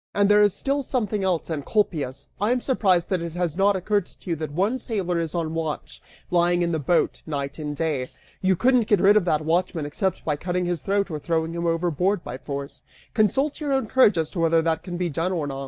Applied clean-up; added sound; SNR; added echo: neural mask model DeepFilterNet 3.